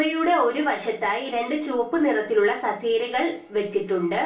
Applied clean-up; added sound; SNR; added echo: none; none; none; reverberation time 0.2 s.